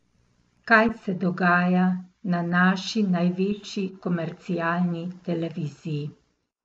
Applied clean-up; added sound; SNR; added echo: neural mask model Resemble Enhance denoiser.